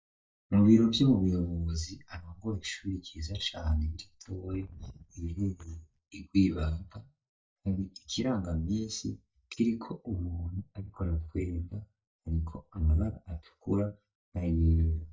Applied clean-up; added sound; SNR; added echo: neural mask model DeepFilterNet 3.